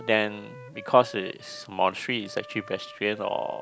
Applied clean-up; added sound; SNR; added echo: none; Wind instrument, woodwind instrument; 18 dB; none.